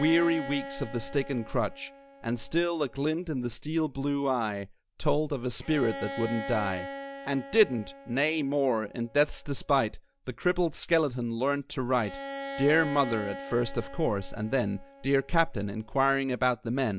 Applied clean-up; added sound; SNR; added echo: none; Bowed string instrument; 14 dB; none.